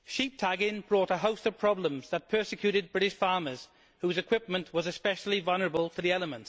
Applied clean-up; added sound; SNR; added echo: none; none; none; none.